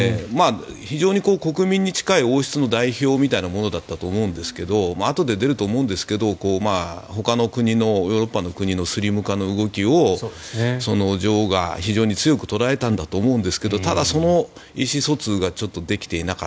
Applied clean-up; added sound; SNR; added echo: none; none; none; none.